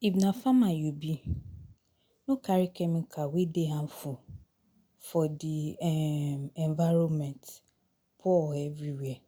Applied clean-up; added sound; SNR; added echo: none; none; none; none.